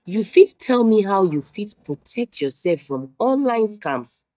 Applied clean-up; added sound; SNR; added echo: neural mask model DeepFilterNet 3.